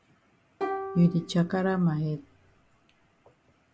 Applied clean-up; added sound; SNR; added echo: none; Plucked string instrument; 9 dB; none.